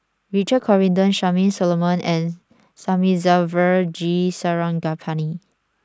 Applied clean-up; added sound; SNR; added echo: none; none; none; none.